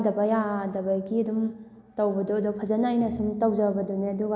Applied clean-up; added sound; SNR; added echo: none; none; none; none.